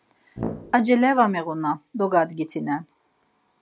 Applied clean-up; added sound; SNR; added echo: none; Brass instrument; 10 dB; none.